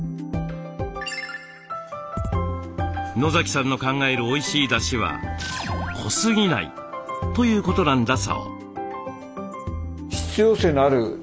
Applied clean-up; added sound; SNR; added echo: none; none; none; none.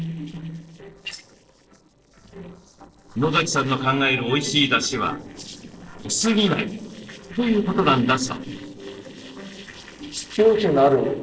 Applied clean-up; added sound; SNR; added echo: neural separator model SepFormer DNS4.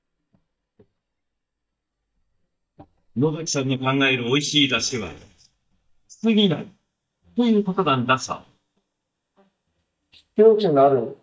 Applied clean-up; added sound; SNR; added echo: neural mask model DeepFilterNet 3.